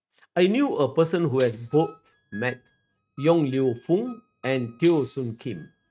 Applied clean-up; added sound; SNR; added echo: neural mask model RNNoise.